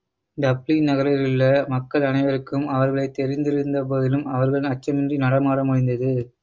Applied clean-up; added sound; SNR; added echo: none; none; none; none.